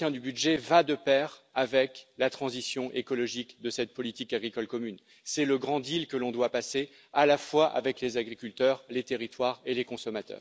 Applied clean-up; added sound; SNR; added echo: none; none; none; none.